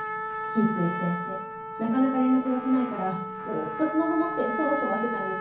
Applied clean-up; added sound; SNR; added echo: none; Trumpet; 5 dB; reverberation time 0.6 s.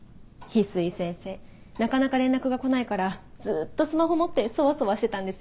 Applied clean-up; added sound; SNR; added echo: none; none; none; none.